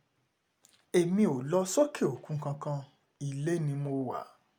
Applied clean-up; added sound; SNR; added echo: none; none; none; none.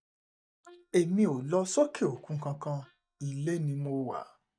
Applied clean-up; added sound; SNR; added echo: neural mask model DeepFilterNet 3.